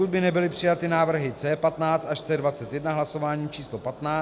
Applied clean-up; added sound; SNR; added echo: none; none; none; none.